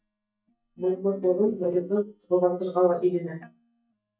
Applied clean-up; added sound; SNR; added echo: neural mask model DeepFilterNet 3.